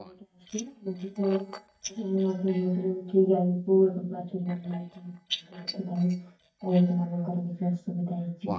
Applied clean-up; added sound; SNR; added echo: neural mask model DeepFilterNet 3.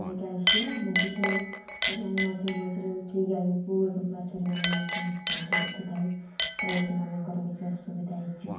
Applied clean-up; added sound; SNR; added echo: none; Chink, clink; 0 dB; reverberation time 0.9 s.